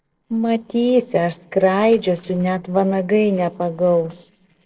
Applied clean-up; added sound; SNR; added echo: neural separator model SepFormer DNS4.